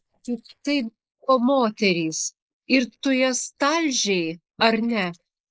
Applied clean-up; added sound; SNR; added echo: neural mask model Resemble Enhance denoiser.